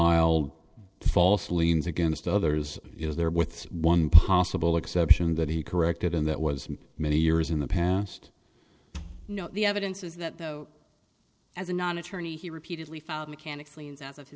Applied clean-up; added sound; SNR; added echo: neural separator model SepFormer DNS4.